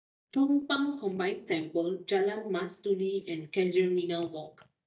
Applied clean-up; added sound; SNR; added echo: neural mask model DeepFilterNet 3.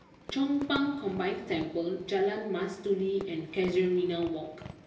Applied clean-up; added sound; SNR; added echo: none; Fireworks; 16 dB; reverberation time 1.4 s.